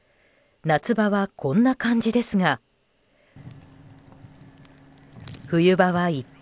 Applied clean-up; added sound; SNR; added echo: none; none; none; none.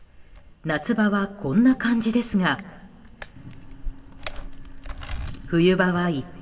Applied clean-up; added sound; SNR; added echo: none; Camera; 13 dB; reverberation time 1.4 s.